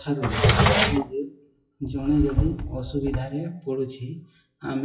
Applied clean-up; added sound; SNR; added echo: classical method WPE with log-MMSE.